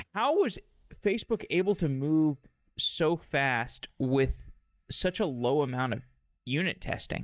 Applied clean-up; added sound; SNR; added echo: neural mask model DeepFilterNet 3.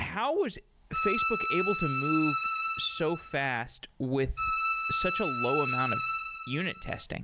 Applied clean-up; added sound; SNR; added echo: none; Bowed string instrument; 0 dB; none.